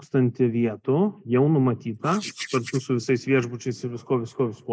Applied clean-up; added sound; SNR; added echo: neural mask model Resemble Enhance denoiser.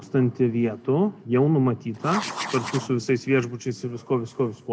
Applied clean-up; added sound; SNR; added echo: none; Writing; 10 dB; none.